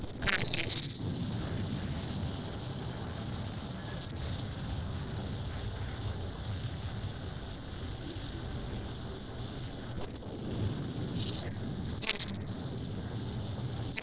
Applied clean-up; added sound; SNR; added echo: neural separator model SepFormer DNS4.